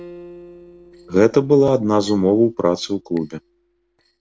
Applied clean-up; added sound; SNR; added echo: neural separator model SepFormer DNS4.